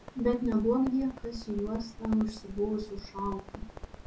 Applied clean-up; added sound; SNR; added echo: none; Crackle; 11 dB; reverberation time 0.3 s.